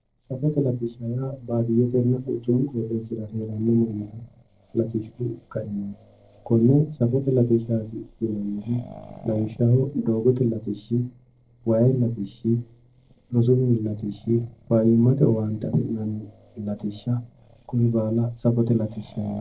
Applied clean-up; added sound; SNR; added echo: neural separator model SepFormer DNS4.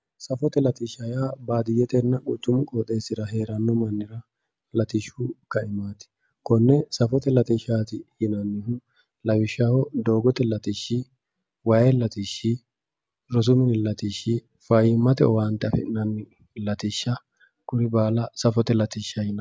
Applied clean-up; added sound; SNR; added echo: none; none; none; none.